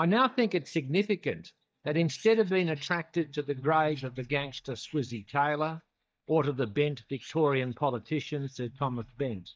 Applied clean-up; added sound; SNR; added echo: neural mask model DeepFilterNet 3.